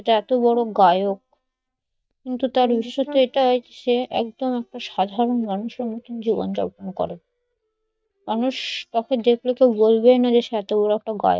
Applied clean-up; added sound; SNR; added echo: neural mask model DeepFilterNet 3.